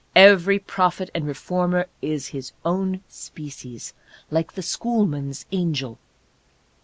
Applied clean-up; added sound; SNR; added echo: none; none; none; none.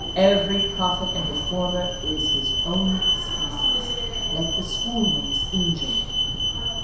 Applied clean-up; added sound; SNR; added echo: none; Alarm; -2 dB; reverberation time 0.7 s.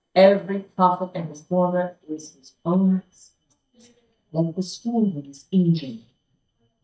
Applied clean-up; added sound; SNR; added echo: neural mask model DeepFilterNet 3.